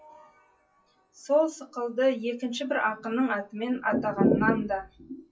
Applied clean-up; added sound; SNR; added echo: classical method WPE with log-MMSE.